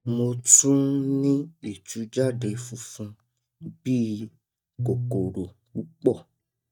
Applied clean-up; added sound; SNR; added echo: neural mask model DeepFilterNet 3.